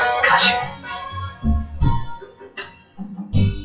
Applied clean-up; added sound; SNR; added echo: classical method WPE with log-MMSE.